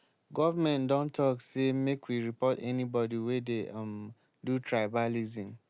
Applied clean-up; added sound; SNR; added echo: none; none; none; none.